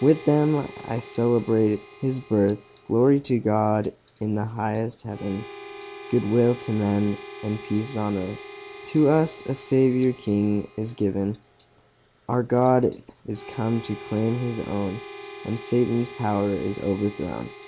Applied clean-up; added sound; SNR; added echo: none; Harmonica; 18 dB; none.